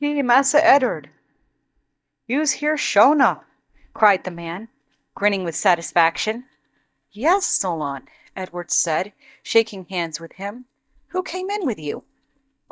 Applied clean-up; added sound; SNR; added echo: neural mask model DeepFilterNet 3.